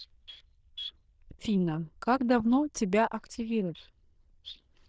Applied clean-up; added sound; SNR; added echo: neural diffusion model UNIVERSE++.